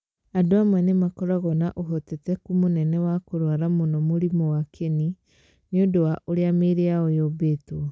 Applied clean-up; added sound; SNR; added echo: none; none; none; none.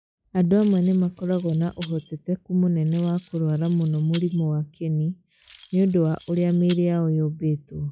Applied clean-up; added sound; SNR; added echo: classical method log-MMSE.